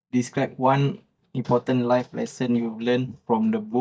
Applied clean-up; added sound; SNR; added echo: neural mask model DeepFilterNet 3.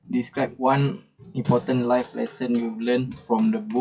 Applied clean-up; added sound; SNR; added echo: classical method WPE with log-MMSE.